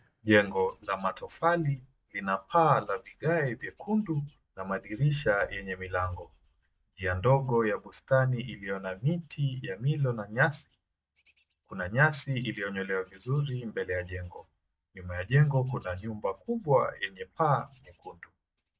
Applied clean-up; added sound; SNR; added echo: neural mask model DeepFilterNet 3.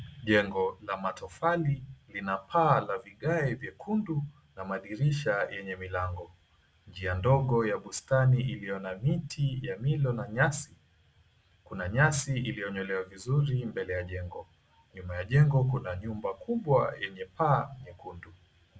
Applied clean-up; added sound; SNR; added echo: none; none; none; none.